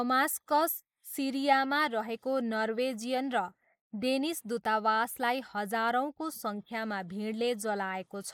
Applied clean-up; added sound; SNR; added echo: neural mask model Resemble Enhance denoiser.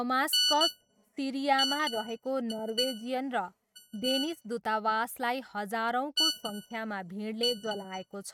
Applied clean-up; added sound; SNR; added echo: neural mask model RNNoise.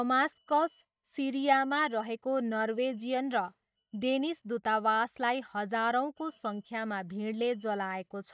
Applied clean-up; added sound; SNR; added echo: neural mask model DeepFilterNet 3.